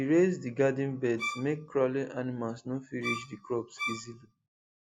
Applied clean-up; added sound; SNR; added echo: none; Bowed string instrument; 8 dB; none.